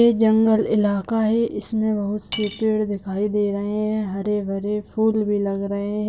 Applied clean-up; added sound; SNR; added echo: none; Cutlery, silverware / Dishes, pots, and pans; 13 dB; none.